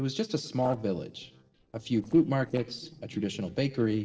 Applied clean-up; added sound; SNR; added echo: neural separator model SepFormer DNS4.